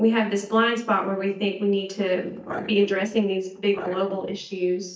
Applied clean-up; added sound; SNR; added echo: neural mask model DeepFilterNet 3.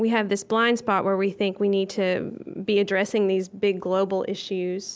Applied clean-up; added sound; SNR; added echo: none; none; none; none.